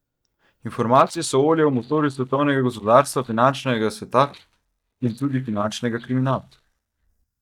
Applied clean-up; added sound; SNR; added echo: neural mask model DeepFilterNet 3.